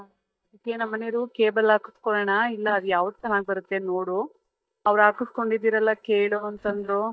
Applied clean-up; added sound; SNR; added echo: neural mask model DeepFilterNet 3.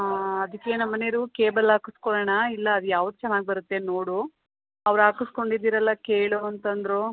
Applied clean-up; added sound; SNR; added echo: none; none; none; none.